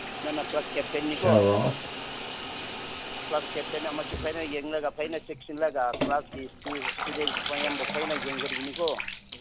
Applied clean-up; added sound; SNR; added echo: none; Bathtub (filling or washing) / Water tap, faucet; -1 dB; none.